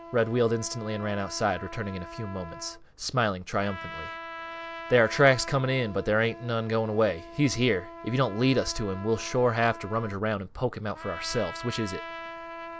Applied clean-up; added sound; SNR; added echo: none; Trumpet; 14 dB; none.